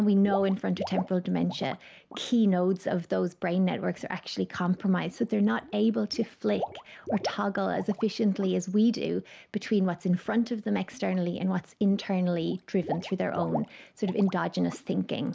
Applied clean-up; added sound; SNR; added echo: none; Water / Liquid; 15 dB; none.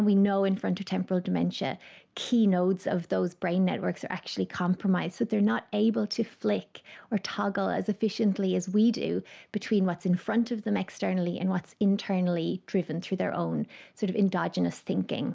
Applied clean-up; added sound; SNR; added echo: none; none; none; none.